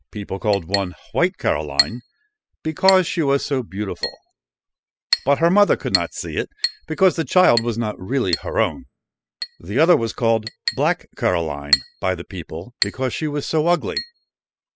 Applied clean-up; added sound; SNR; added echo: classical method spectral subtraction.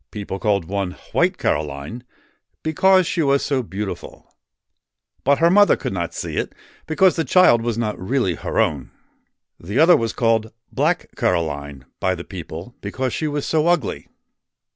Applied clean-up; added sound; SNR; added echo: none; none; none; none.